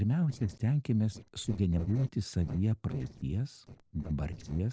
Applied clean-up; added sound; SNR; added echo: neural separator model SepFormer DNS4.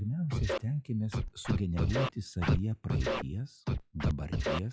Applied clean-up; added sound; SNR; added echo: classical method log-MMSE.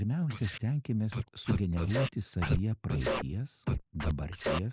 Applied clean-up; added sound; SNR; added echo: neural mask model Resemble Enhance denoiser.